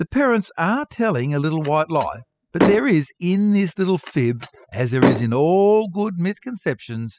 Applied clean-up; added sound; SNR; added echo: classical method spectral subtraction.